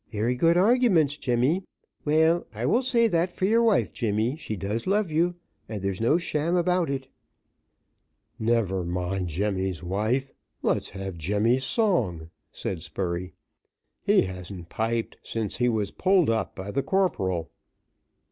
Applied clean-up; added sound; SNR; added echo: none; none; none; none.